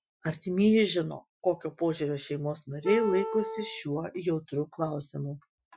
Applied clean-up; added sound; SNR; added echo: classical method Wiener filter.